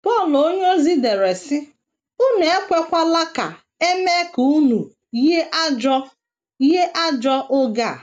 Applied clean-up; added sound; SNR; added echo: none; none; none; none.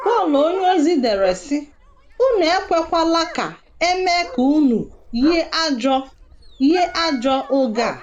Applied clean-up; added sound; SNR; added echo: none; Dog; 16 dB; none.